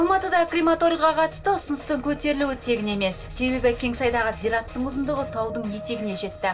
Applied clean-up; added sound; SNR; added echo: none; none; none; reverberation time 0.2 s.